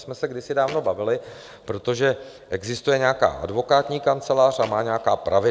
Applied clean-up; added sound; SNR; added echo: none; Thump, thud; 18 dB; none.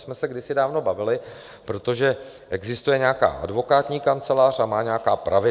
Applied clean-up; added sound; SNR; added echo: none; none; none; none.